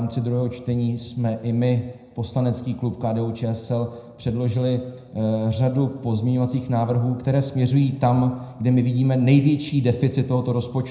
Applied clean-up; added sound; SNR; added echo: none; none; none; reverberation time 0.8 s.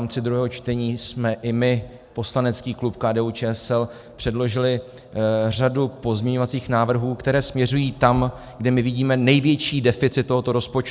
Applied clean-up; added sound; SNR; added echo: none; none; none; none.